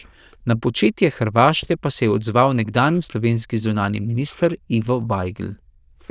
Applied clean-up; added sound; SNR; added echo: neural diffusion model UNIVERSE++.